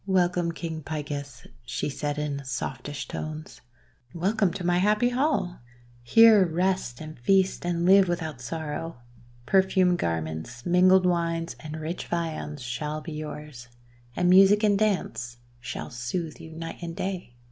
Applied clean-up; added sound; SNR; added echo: none; none; none; none.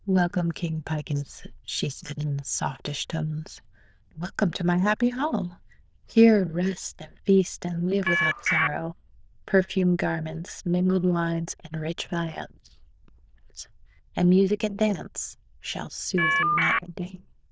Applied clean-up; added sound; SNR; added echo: neural diffusion model UNIVERSE++.